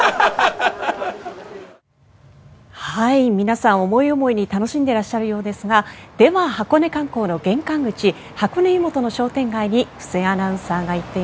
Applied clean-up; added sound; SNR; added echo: none; none; none; none.